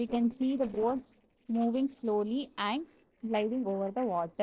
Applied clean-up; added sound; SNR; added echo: neural separator model SepFormer DNS4.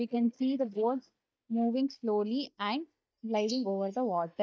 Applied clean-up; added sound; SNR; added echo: neural mask model DeepFilterNet 3.